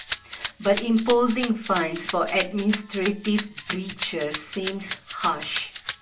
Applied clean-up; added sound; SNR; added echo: none; Rattle (instrument); 3 dB; reverberation time 0.2 s.